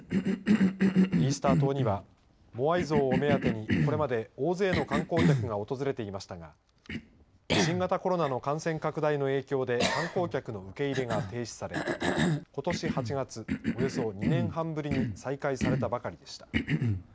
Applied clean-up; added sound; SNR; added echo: none; Cough; -1 dB; none.